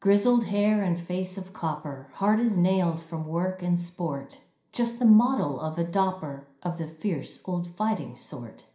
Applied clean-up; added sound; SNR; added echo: none; none; none; reverberation time 0.5 s.